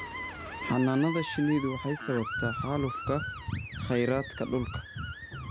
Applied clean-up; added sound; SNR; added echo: none; Screech; 9 dB; none.